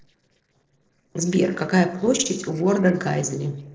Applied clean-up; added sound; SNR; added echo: neural separator model SepFormer DNS4.